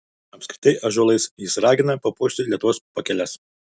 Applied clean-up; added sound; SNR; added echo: none; none; none; none.